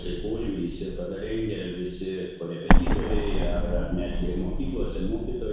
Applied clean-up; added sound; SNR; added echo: none; Explosion; -5 dB; reverberation time 1.1 s.